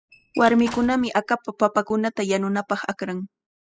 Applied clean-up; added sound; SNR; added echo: classical method spectral subtraction.